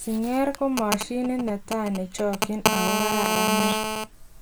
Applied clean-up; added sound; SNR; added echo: none; Telephone; 1 dB; none.